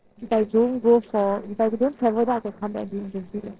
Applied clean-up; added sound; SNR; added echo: neural separator model SepFormer DNS4.